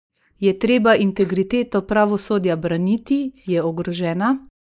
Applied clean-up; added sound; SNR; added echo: neural mask model Resemble Enhance denoiser.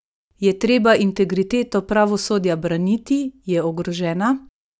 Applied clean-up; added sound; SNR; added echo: none; none; none; none.